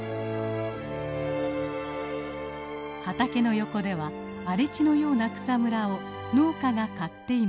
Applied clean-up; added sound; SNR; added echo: none; none; none; none.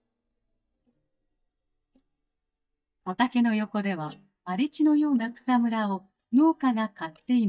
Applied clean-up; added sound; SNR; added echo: neural mask model DeepFilterNet 3.